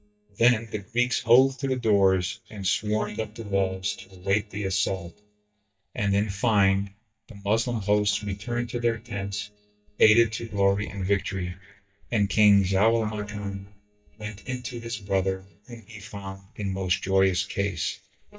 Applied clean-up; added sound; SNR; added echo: neural mask model DeepFilterNet 3.